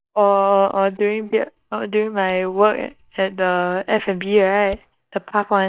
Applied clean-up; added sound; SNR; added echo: neural mask model DeepFilterNet 3.